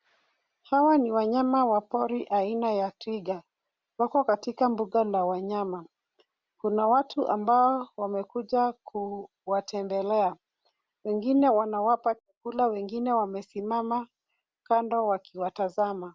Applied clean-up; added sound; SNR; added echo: none; none; none; none.